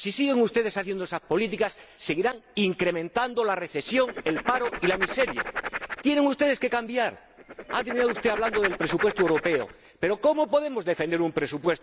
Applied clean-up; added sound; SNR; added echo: none; Writing; 8 dB; none.